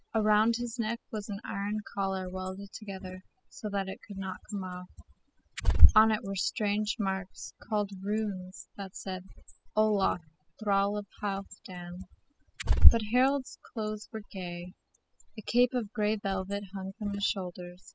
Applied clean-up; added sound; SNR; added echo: classical method spectral subtraction.